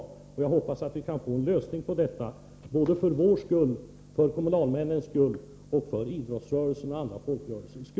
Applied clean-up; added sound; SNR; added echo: none; none; none; none.